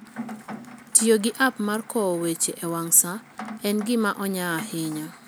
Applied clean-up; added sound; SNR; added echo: none; Rain; 16 dB; none.